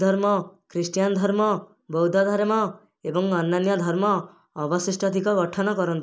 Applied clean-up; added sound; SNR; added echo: none; none; none; none.